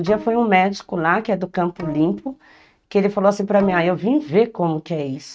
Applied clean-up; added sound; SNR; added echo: neural mask model RNNoise.